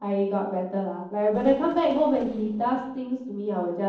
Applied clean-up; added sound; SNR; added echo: neural separator model SepFormer DNS4.